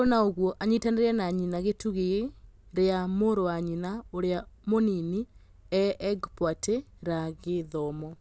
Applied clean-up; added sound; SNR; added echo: none; none; none; none.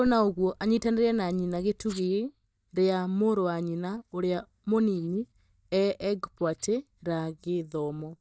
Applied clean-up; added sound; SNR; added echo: neural mask model DeepFilterNet 3.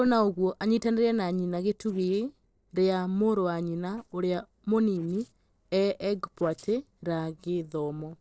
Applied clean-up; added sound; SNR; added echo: neural separator model SepFormer DNS4.